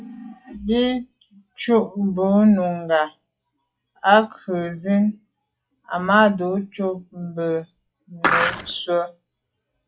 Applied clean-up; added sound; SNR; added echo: classical method log-MMSE.